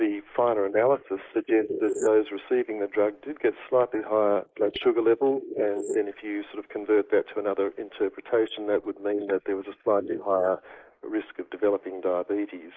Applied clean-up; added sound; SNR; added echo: neural mask model Resemble Enhance denoiser.